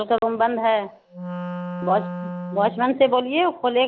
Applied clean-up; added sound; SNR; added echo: none; Wind instrument, woodwind instrument; 9 dB; none.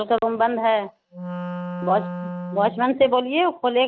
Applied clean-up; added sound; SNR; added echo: neural mask model RNNoise.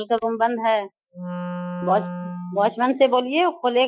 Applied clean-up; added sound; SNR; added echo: classical method Wiener filter.